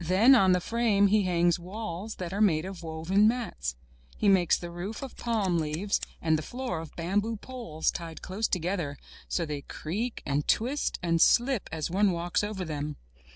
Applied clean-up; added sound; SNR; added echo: neural separator model SepFormer DNS4.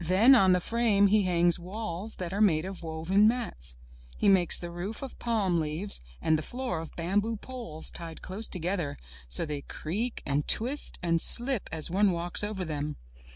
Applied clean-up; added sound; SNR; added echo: none; none; none; none.